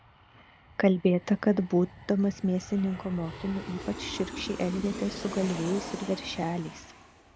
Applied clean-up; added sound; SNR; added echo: none; Aircraft; 13 dB; none.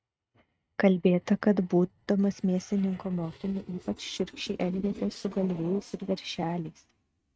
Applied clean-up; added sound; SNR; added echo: neural mask model RNNoise.